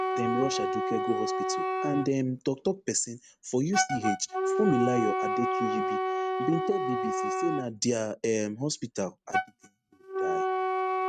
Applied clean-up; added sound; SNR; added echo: neural mask model RNNoise.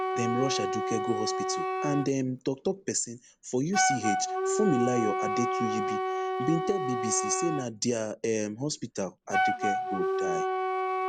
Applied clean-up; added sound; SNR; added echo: none; Wind instrument, woodwind instrument; -1 dB; none.